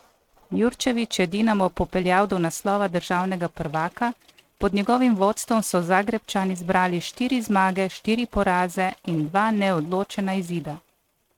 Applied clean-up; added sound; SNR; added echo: neural mask model RNNoise.